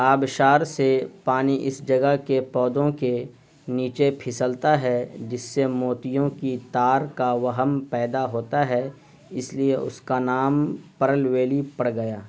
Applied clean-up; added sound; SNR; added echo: none; none; none; none.